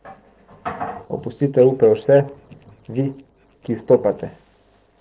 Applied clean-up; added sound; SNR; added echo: neural separator model SepFormer DNS4.